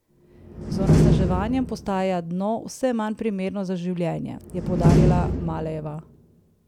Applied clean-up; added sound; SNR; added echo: none; Slam; -3 dB; none.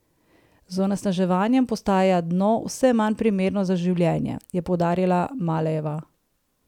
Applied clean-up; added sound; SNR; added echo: none; none; none; none.